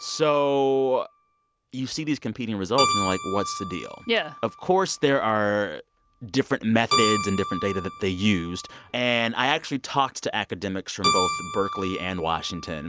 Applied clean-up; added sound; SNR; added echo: none; Keyboard (musical); 7 dB; none.